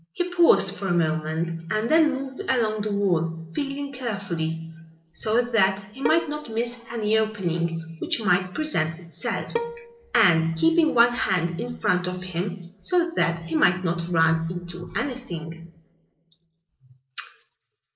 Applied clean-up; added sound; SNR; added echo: neural separator model SepFormer DNS4.